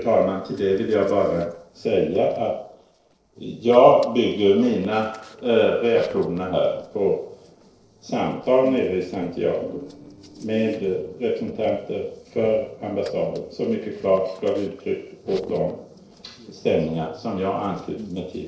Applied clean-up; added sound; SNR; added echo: neural separator model SepFormer DNS4.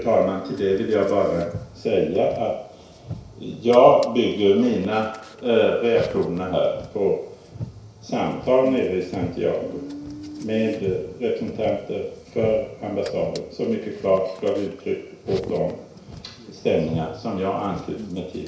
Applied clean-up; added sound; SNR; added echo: none; Car; 16 dB; reverberation time 0.6 s.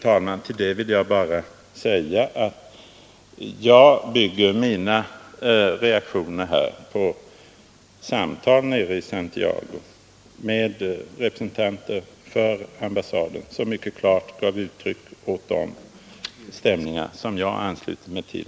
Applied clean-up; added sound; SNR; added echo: none; none; none; none.